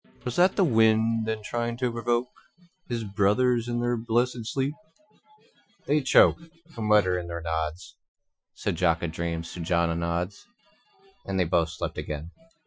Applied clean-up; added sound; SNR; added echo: classical method Wiener filter.